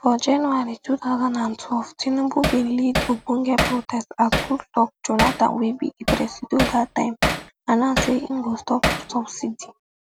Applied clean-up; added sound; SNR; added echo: none; Hammer; 4 dB; none.